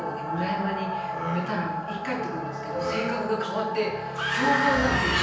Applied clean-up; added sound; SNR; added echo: none; none; none; reverberation time 0.9 s.